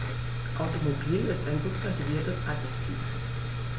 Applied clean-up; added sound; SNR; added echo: none; none; none; none.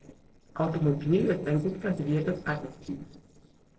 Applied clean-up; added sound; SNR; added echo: neural separator model SepFormer DNS4.